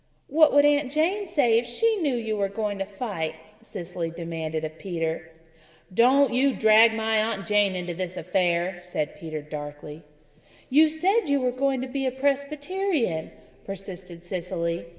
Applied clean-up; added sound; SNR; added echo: none; none; none; reverberation time 2.6 s.